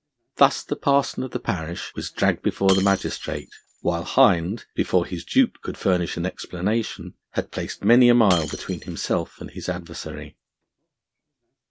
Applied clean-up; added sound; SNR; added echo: none; Shatter; 19 dB; none.